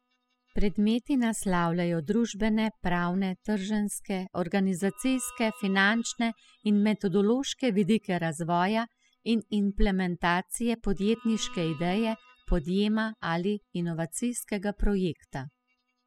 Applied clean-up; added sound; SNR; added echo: classical method spectral subtraction.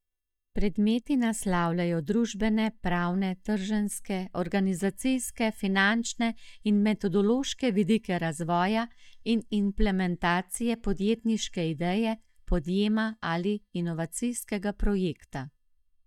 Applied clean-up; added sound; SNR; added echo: neural mask model DeepFilterNet 3.